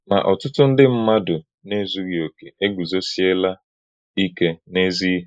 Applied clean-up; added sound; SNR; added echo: neural mask model Resemble Enhance denoiser.